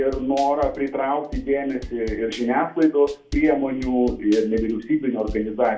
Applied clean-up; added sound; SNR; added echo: none; Drum / Drum kit; 15 dB; reverberation time 0.3 s.